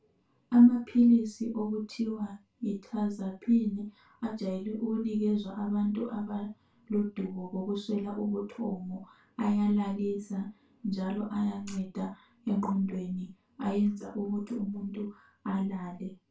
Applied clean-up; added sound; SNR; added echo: none; none; none; reverberation time 0.2 s.